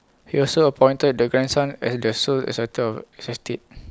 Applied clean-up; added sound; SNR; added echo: none; none; none; none.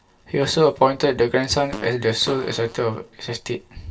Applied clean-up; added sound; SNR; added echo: none; Fart; 16 dB; reverberation time 0.2 s.